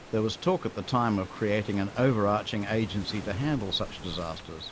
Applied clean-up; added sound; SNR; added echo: none; Waves, surf; 15 dB; none.